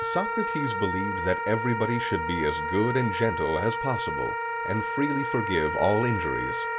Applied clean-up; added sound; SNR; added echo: none; Wind instrument, woodwind instrument; 2 dB; none.